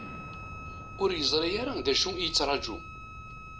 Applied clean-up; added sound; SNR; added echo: none; Explosion + Wind instrument, woodwind instrument; 10 dB; none.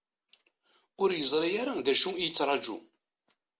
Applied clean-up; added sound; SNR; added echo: none; none; none; none.